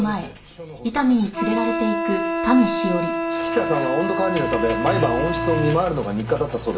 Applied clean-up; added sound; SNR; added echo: none; Wind instrument, woodwind instrument; 4 dB; reverberation time 0.4 s.